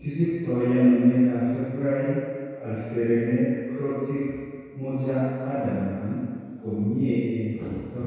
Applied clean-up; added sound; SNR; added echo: none; none; none; reverberation time 1.9 s.